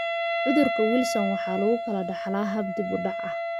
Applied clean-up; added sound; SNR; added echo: none; Wind instrument, woodwind instrument; 2 dB; none.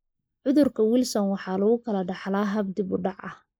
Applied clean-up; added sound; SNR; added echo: neural mask model Resemble Enhance denoiser.